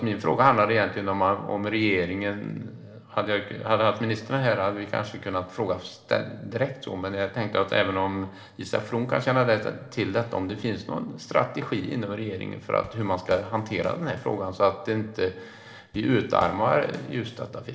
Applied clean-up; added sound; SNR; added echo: neural separator model SepFormer DNS4.